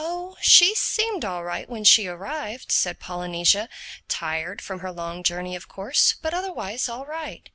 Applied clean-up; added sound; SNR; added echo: none; none; none; none.